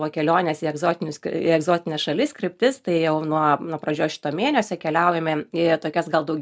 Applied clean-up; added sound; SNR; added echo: none; none; none; none.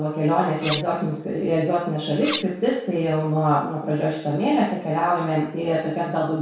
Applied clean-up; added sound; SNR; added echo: none; Cutlery, silverware; 2 dB; reverberation time 0.6 s.